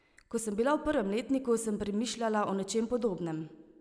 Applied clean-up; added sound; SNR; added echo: none; none; none; none.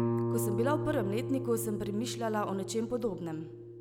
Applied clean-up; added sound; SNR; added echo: none; Guitar; 2 dB; none.